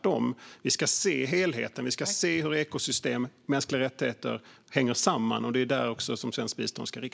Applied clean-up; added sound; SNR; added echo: none; none; none; none.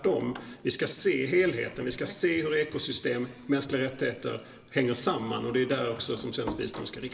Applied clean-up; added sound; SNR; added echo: none; Door; 18 dB; reverberation time 2.2 s.